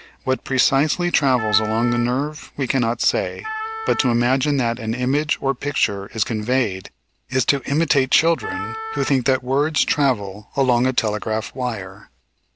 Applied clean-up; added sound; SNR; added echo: none; Wind instrument, woodwind instrument; 10 dB; none.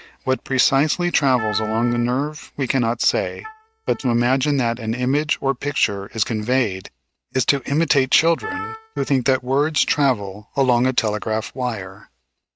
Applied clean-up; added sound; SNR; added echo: neural mask model RNNoise.